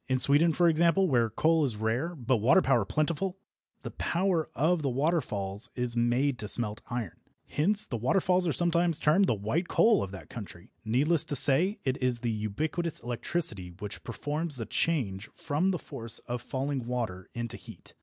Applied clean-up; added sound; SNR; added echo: none; none; none; none.